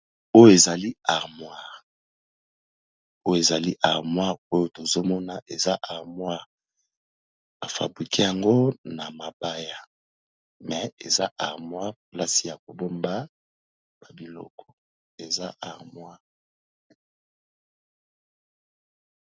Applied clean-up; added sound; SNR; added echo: none; none; none; none.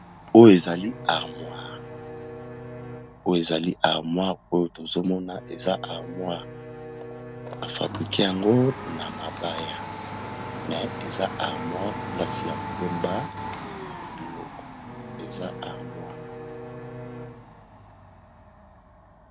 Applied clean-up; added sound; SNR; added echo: none; Domestic sounds, home sounds + Bowed string instrument; 11 dB; none.